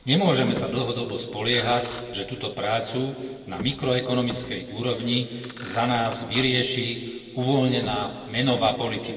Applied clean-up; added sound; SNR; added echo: none; Motor vehicle (road); 15 dB; reverberation time 2.4 s.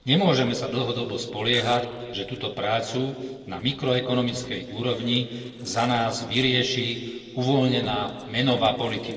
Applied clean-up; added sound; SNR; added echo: neural separator model SepFormer DNS4.